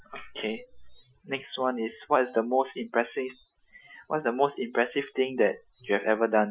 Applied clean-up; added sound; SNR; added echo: classical method Wiener filter.